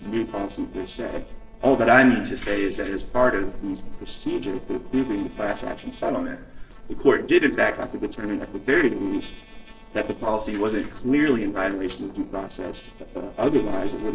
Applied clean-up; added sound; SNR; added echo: neural separator model SepFormer DNS4.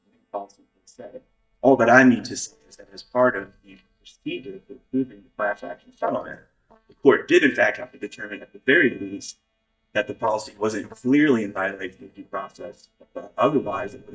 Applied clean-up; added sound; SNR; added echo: neural mask model DeepFilterNet 3.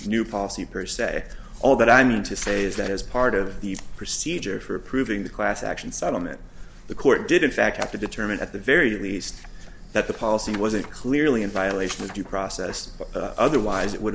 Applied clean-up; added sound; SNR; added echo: none; none; none; none.